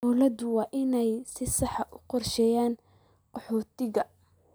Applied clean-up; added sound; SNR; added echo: none; none; none; none.